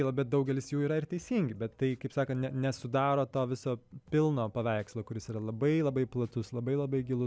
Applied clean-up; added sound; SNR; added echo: none; none; none; none.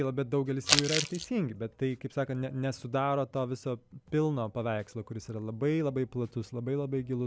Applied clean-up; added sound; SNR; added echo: none; Crumpling, crinkling; -3 dB; none.